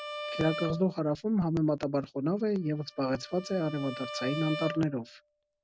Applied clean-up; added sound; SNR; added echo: none; Bowed string instrument; 11 dB; none.